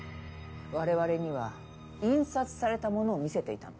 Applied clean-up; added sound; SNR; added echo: none; none; none; none.